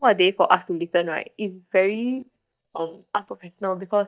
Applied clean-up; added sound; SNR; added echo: neural mask model DeepFilterNet 3.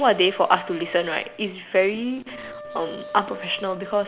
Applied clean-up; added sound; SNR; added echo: none; Wind instrument, woodwind instrument; 16 dB; none.